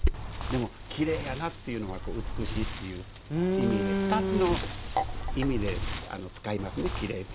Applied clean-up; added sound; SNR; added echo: none; Wind + Sink (filling or washing); 2 dB; none.